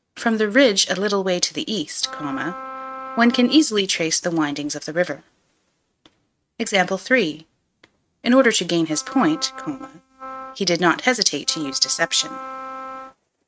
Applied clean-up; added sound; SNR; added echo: neural mask model RNNoise.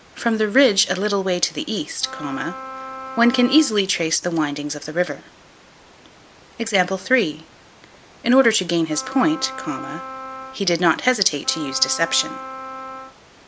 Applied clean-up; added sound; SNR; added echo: none; Wind instrument, woodwind instrument; 12 dB; none.